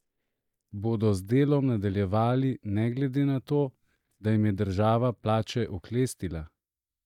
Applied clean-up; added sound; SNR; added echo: neural mask model DeepFilterNet 3.